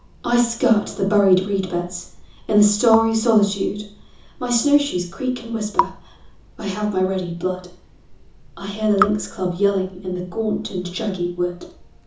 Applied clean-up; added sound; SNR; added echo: none; Raindrop / Drip; 12 dB; reverberation time 0.6 s.